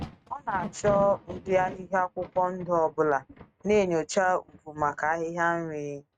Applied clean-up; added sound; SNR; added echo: neural mask model RNNoise.